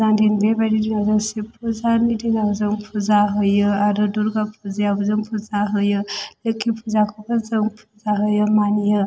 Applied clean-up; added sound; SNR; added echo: none; none; none; none.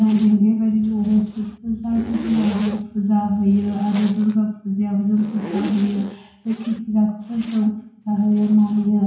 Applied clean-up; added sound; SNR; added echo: none; Zipper (clothing); 17 dB; reverberation time 0.6 s.